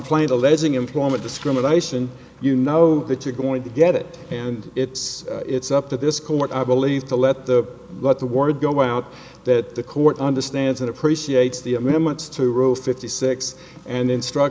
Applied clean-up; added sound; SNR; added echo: none; none; none; none.